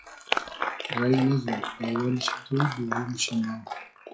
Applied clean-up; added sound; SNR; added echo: classical method WPE with log-MMSE.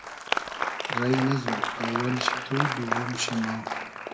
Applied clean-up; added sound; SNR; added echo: none; Applause; 0 dB; reverberation time 1.1 s.